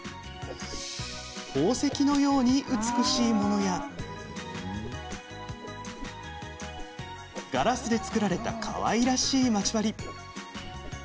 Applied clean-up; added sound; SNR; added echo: none; Whoosh, swoosh, swish; 18 dB; none.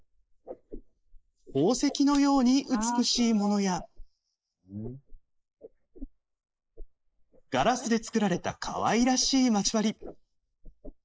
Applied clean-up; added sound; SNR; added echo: neural mask model Resemble Enhance denoiser.